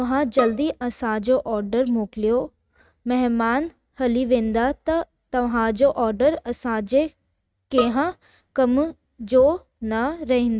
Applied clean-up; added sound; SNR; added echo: neural mask model RNNoise.